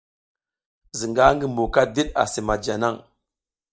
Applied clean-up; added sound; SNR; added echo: neural mask model DeepFilterNet 3.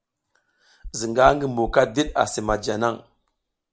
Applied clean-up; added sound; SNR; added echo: none; Knock; 17 dB; none.